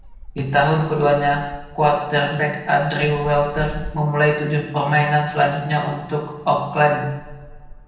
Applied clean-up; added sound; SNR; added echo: none; Gull, seagull; 18 dB; reverberation time 0.9 s.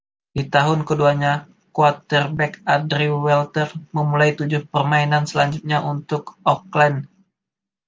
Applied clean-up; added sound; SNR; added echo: none; none; none; none.